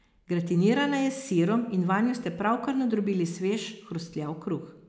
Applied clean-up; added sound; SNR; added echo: none; none; none; none.